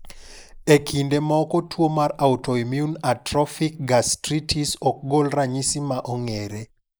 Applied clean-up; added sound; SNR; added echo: neural mask model Resemble Enhance denoiser.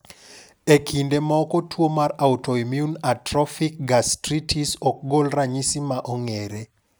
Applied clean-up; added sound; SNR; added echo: none; none; none; none.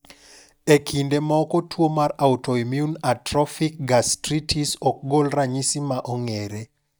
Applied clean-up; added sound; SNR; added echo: neural mask model DeepFilterNet 3.